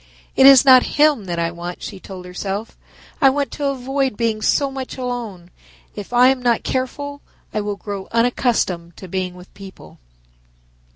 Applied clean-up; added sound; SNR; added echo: none; none; none; none.